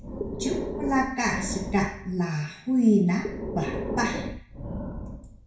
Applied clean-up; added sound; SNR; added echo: none; Breathing; 7 dB; reverberation time 0.6 s.